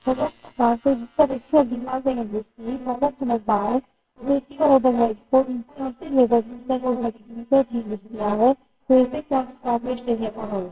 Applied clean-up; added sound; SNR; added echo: neural separator model SepFormer WHAMR!.